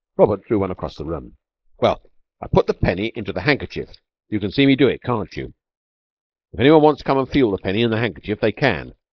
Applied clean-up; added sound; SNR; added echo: neural mask model Resemble Enhance denoiser.